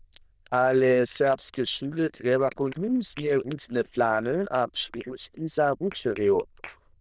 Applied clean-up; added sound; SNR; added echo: neural diffusion model UNIVERSE++.